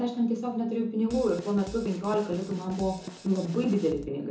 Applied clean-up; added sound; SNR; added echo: none; Drum kit; 14 dB; reverberation time 0.7 s.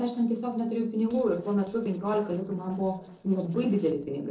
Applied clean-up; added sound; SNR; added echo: neural separator model SepFormer DNS4.